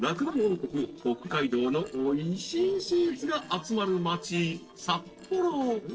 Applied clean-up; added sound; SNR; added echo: neural separator model SepFormer DNS4.